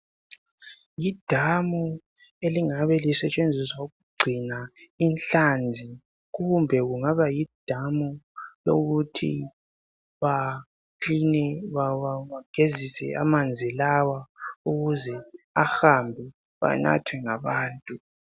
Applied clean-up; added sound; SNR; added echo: none; none; none; none.